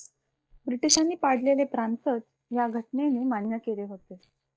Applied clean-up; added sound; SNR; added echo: neural mask model DeepFilterNet 3.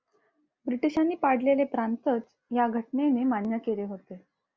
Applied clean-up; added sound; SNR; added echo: none; none; none; none.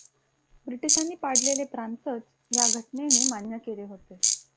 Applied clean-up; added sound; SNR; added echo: none; Tools; -5 dB; none.